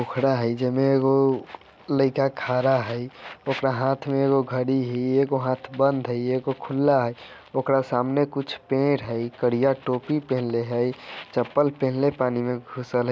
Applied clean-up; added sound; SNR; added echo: none; none; none; none.